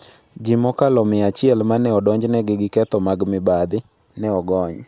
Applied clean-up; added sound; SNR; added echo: none; none; none; none.